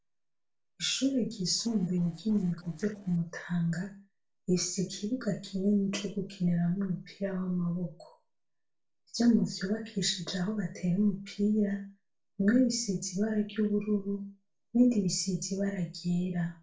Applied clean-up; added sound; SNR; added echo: neural separator model SepFormer DNS4.